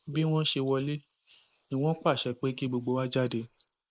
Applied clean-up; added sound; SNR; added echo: neural mask model Resemble Enhance denoiser.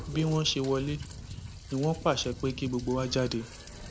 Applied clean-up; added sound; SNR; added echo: none; Rain; 12 dB; none.